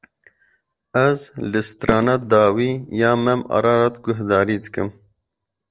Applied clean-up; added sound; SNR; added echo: neural separator model SepFormer DNS4.